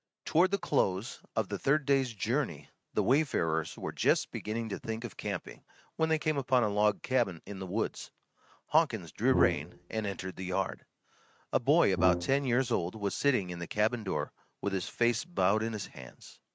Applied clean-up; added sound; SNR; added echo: neural mask model RNNoise.